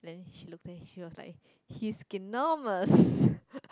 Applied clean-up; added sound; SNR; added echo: none; none; none; none.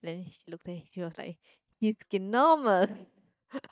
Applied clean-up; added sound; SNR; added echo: neural mask model DeepFilterNet 3.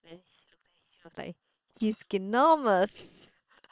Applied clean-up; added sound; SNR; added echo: neural separator model SepFormer WHAM!.